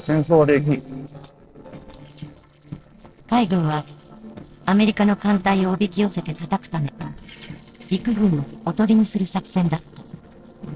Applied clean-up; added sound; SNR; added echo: neural separator model SepFormer DNS4.